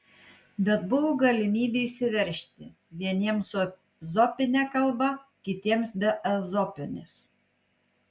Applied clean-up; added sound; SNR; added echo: none; none; none; none.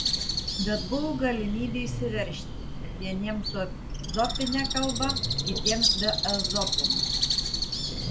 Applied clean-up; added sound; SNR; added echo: none; Train + Bird; -3 dB; none.